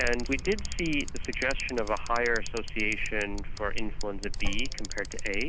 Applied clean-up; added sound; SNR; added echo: none; Bicycle; -1 dB; none.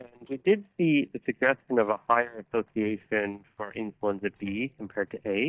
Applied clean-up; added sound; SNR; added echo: neural mask model DeepFilterNet 3.